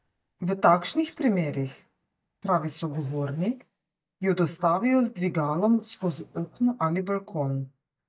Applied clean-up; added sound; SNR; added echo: neural mask model DeepFilterNet 3.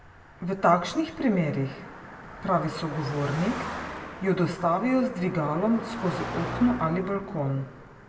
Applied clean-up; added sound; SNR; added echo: none; Car passing by; 12 dB; reverberation time 1.4 s.